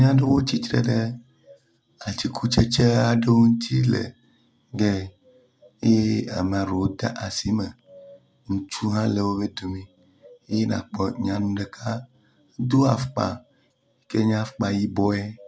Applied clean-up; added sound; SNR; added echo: none; none; none; none.